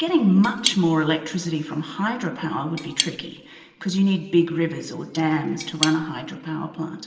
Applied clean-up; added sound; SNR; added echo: none; Cutlery, silverware / Tap; 8 dB; reverberation time 1.2 s.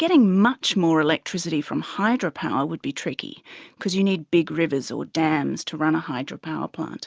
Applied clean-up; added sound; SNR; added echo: none; none; none; none.